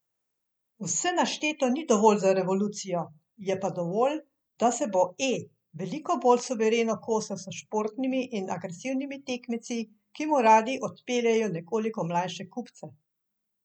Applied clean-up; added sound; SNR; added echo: none; none; none; none.